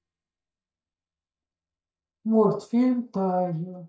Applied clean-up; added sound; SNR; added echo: neural mask model DeepFilterNet 3.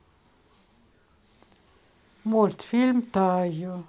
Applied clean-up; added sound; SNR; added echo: none; none; none; none.